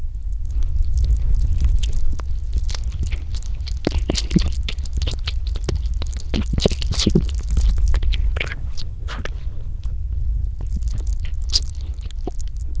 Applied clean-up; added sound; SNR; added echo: neural diffusion model UNIVERSE++.